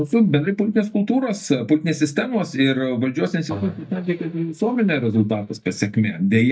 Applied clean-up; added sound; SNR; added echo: neural mask model DeepFilterNet 3.